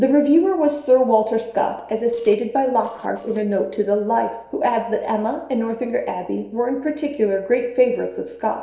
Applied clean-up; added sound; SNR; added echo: neural separator model SepFormer DNS4.